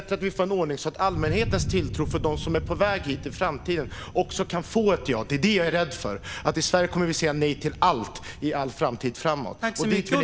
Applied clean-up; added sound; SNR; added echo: none; Thunder; 11 dB; none.